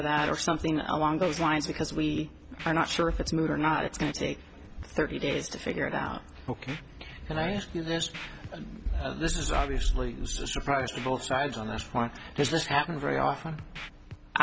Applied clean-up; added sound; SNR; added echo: none; Scratching (performance technique); 16 dB; none.